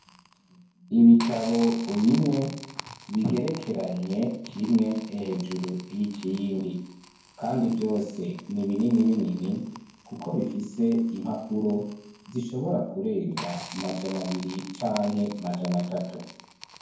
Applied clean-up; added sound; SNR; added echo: none; Crackle; 18 dB; reverberation time 0.9 s.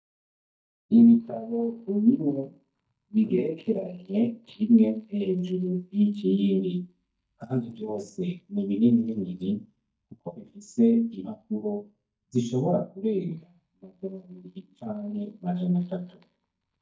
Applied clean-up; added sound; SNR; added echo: neural mask model DeepFilterNet 3.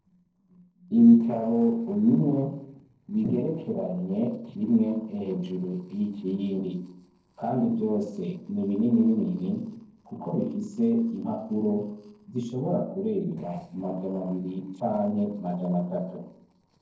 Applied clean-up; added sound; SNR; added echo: neural separator model SepFormer DNS4.